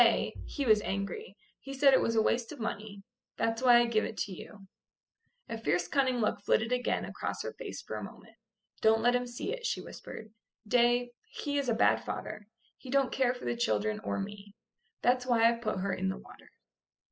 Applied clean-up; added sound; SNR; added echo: classical method spectral subtraction.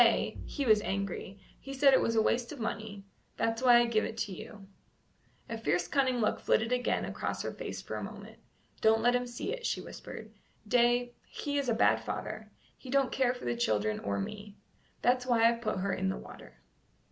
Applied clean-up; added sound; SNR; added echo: none; Bowed string instrument; 17 dB; none.